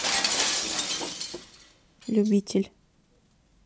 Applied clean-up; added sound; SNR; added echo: none; Shatter; 1 dB; none.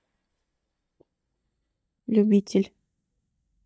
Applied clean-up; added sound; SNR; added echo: neural mask model DeepFilterNet 3.